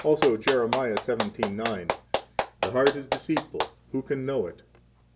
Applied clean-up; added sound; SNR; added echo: none; Clapping; 4 dB; none.